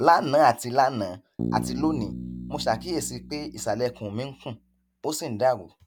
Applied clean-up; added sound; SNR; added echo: none; Bass guitar; 10 dB; none.